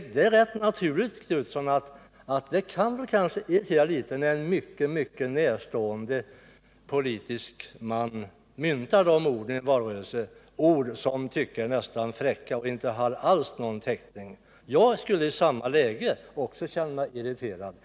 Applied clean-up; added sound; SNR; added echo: none; none; none; none.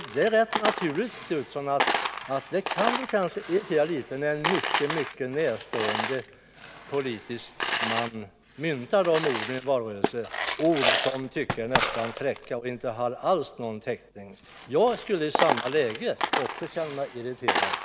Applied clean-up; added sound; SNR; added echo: none; Coin (dropping); 3 dB; none.